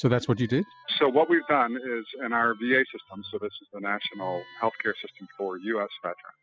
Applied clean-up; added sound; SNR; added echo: classical method spectral subtraction.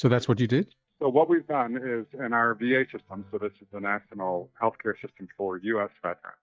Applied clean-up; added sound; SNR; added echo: neural mask model DeepFilterNet 3.